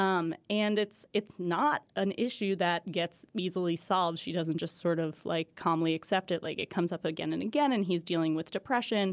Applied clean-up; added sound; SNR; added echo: none; none; none; none.